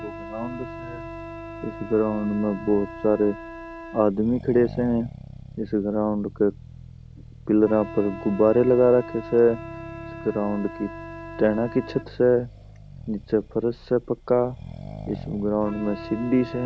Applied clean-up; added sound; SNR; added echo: none; Wind instrument, woodwind instrument + Accelerating, revving, vroom; 13 dB; none.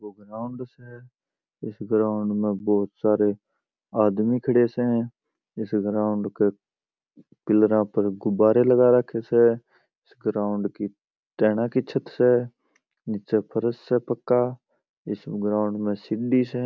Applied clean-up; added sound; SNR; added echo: none; none; none; none.